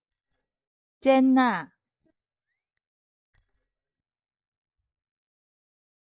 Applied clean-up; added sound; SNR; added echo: neural mask model DeepFilterNet 3.